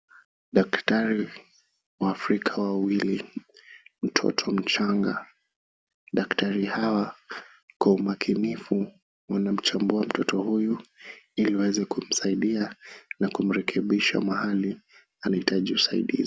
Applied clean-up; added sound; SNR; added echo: none; none; none; none.